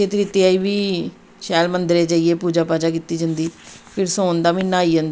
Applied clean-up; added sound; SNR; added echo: none; none; none; none.